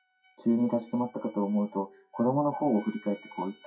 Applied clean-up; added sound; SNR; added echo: classical method WPE with log-MMSE.